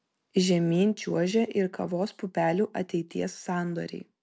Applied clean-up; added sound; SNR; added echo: none; none; none; none.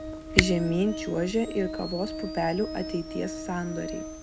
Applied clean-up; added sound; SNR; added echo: none; Organ + Camera; 4 dB; none.